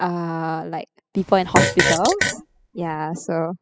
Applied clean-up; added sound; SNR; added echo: classical method spectral subtraction.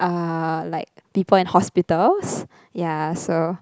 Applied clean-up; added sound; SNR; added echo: none; none; none; none.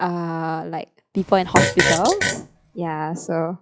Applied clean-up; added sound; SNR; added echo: classical method log-MMSE.